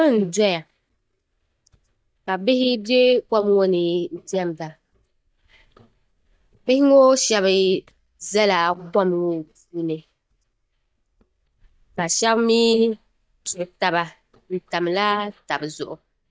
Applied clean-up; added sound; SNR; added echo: neural mask model DeepFilterNet 3.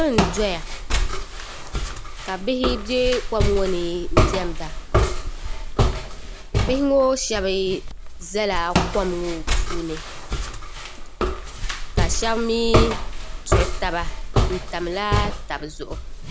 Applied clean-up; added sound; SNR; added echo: none; Walk, footsteps; -2 dB; none.